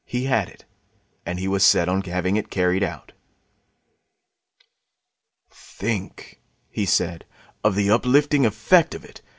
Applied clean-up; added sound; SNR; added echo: none; none; none; none.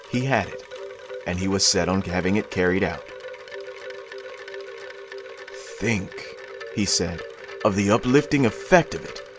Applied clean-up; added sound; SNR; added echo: none; Wind chime; 12 dB; none.